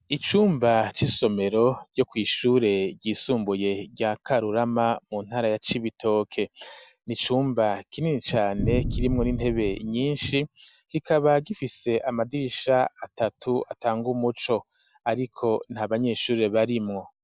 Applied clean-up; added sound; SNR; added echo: none; Boom; 4 dB; none.